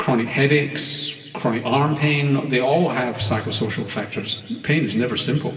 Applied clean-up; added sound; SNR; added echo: none; Piano; 14 dB; reverberation time 2.5 s.